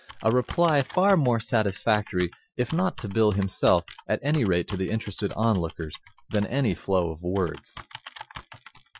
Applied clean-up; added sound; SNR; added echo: classical method Wiener filter.